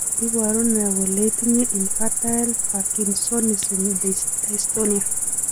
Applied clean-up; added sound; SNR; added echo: none; Cricket; -2 dB; none.